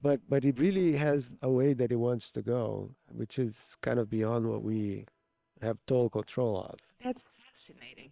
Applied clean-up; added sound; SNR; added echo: neural separator model SepFormer WHAM!.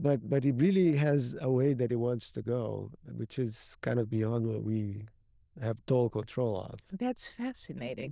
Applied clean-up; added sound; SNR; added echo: neural diffusion model UNIVERSE++.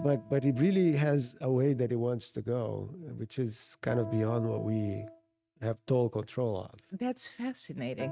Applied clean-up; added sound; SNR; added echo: neural mask model RNNoise.